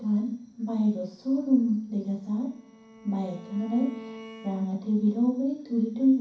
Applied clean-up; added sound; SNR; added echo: none; Bowed string instrument; 19 dB; reverberation time 0.6 s.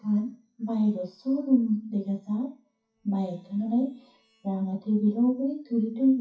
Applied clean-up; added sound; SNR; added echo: classical method WPE with log-MMSE.